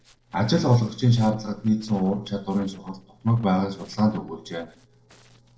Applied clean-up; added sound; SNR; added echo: neural separator model SepFormer DNS4.